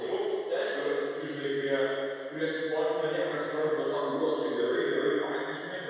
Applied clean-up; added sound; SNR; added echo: none; none; none; reverberation time 2.2 s.